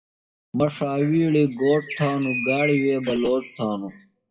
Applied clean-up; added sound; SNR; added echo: classical method WPE with log-MMSE.